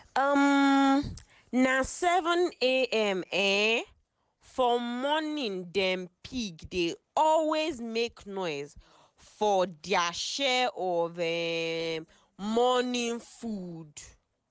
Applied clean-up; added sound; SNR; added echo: none; none; none; none.